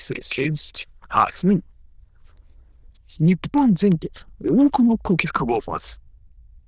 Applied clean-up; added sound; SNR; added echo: neural diffusion model UNIVERSE++.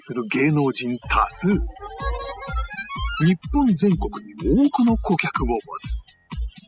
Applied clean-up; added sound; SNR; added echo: classical method spectral subtraction.